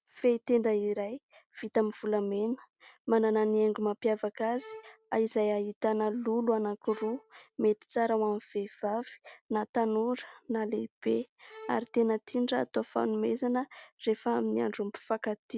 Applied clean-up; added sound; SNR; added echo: none; Bowed string instrument; 20 dB; none.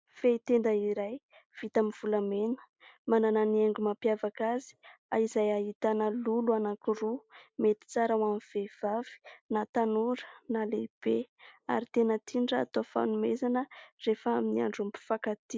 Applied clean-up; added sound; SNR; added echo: neural mask model Resemble Enhance denoiser.